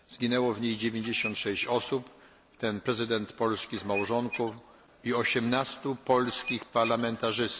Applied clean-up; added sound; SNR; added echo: none; Squeak / Dishes, pots, and pans; 14 dB; none.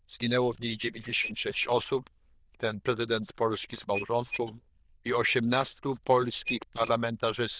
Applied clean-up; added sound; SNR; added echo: neural diffusion model UNIVERSE++.